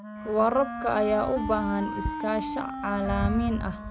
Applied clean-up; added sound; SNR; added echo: none; Wind instrument, woodwind instrument; 7 dB; none.